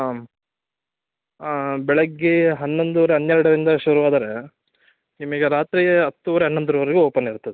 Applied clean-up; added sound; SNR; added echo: none; none; none; none.